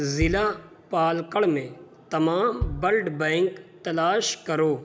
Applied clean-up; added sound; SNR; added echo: none; Bass drum; 12 dB; none.